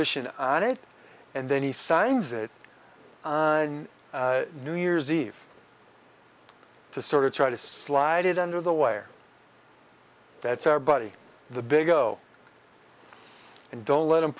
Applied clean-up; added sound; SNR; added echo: none; none; none; none.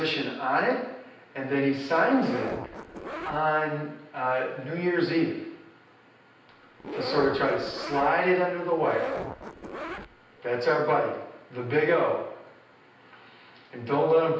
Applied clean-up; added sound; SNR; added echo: none; Zipper (clothing); 9 dB; reverberation time 0.9 s.